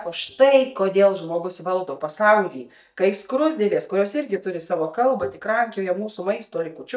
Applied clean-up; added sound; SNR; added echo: neural mask model DeepFilterNet 3.